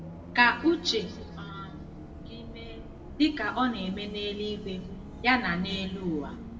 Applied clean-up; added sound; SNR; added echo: none; Bus; 12 dB; reverberation time 1.4 s.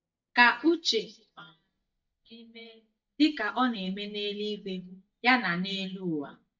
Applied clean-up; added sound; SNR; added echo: neural mask model DeepFilterNet 3.